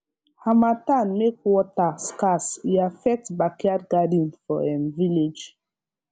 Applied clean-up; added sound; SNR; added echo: none; none; none; none.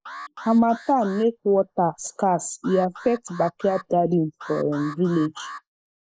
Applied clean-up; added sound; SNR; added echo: neural mask model Resemble Enhance denoiser.